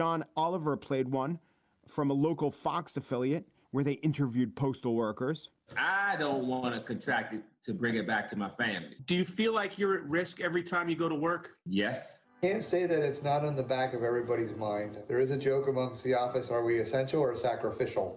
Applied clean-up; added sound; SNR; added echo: none; none; none; none.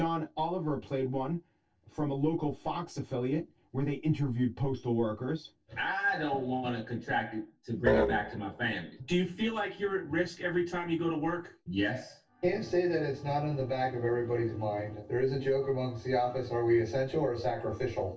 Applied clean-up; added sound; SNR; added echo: neural separator model SepFormer DNS4.